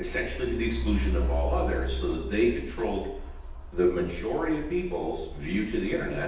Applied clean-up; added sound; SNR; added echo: none; Truck; 3 dB; reverberation time 0.9 s.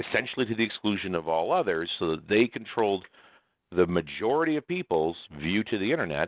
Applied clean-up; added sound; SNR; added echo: none; none; none; none.